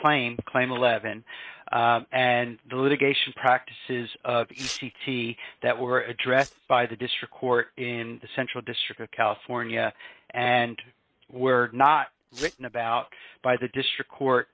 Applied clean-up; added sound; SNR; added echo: neural mask model RNNoise.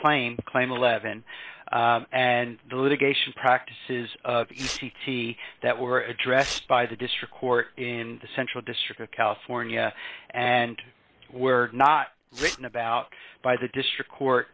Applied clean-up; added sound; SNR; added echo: none; Tearing; 14 dB; none.